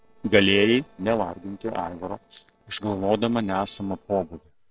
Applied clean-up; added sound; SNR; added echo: neural separator model SepFormer DNS4.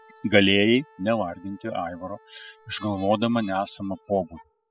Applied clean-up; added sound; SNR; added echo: classical method spectral subtraction.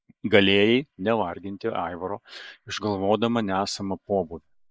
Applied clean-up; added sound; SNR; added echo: neural mask model Resemble Enhance denoiser.